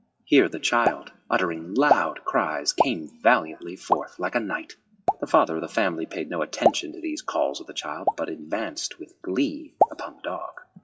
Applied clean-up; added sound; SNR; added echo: classical method WPE with log-MMSE.